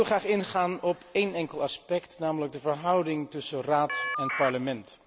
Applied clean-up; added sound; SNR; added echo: none; Telephone; 2 dB; none.